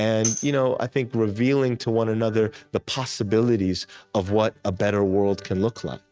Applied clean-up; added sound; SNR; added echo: neural mask model RNNoise.